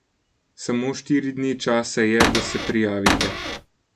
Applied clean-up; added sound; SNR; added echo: none; Cupboard open or close / Door; -1 dB; none.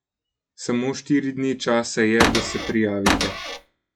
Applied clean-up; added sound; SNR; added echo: classical method log-MMSE.